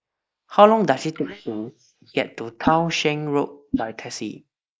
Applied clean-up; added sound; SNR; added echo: neural mask model Resemble Enhance denoiser.